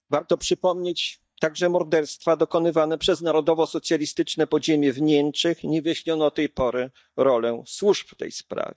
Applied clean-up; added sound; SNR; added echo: neural mask model DeepFilterNet 3.